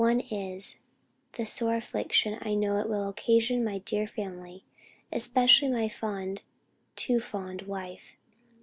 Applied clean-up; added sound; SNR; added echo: none; none; none; none.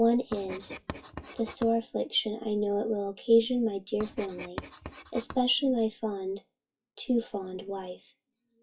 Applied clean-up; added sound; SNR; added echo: classical method WPE with log-MMSE.